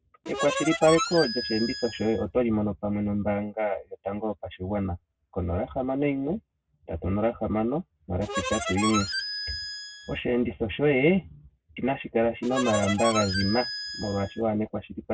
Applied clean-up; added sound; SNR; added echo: none; Harmonica; 5 dB; none.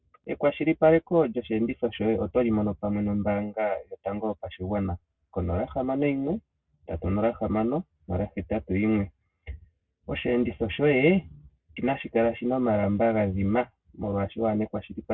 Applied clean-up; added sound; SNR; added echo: none; none; none; none.